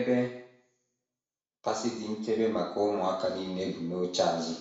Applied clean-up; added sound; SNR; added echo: none; none; none; reverberation time 0.7 s.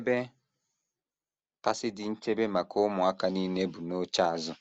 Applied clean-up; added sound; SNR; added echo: none; none; none; none.